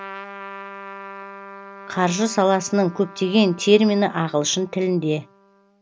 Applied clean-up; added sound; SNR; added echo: none; Trumpet; 18 dB; none.